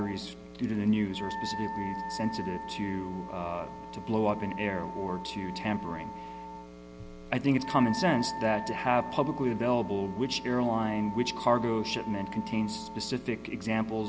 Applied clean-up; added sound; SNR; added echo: none; Wind instrument, woodwind instrument; 10 dB; none.